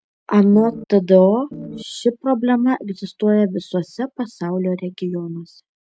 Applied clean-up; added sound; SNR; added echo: neural mask model RNNoise.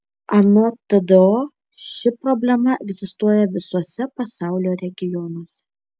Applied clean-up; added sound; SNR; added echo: none; none; none; none.